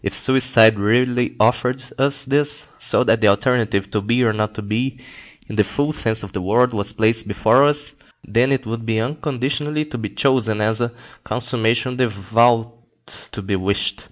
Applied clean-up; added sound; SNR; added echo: none; none; none; none.